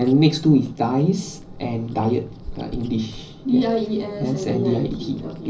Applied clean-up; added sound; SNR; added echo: none; Chewing, mastication; 19 dB; reverberation time 0.5 s.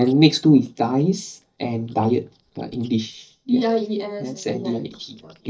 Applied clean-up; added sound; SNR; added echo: neural mask model DeepFilterNet 3.